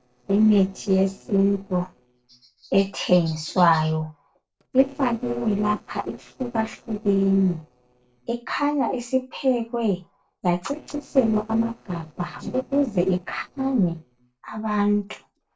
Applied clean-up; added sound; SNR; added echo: neural separator model SepFormer DNS4.